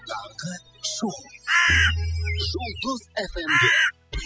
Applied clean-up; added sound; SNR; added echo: classical method spectral subtraction.